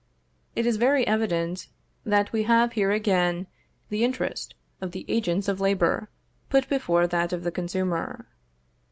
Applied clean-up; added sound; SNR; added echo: none; none; none; none.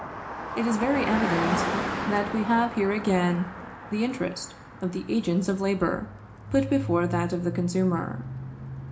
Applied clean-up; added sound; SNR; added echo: none; Car passing by; 6 dB; reverberation time 0.4 s.